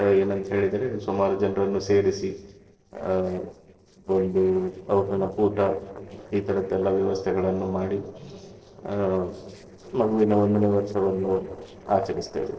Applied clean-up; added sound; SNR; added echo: neural separator model SepFormer DNS4.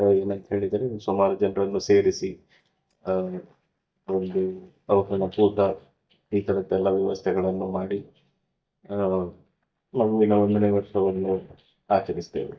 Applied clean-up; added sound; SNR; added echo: neural mask model DeepFilterNet 3.